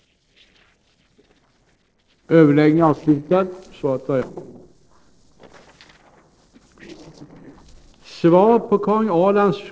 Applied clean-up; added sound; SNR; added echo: neural separator model SepFormer DNS4.